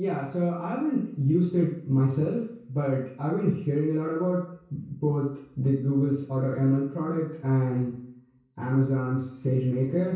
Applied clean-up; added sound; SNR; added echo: none; none; none; reverberation time 0.6 s.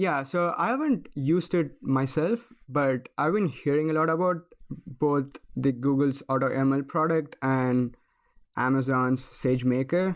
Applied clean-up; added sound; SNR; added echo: none; none; none; none.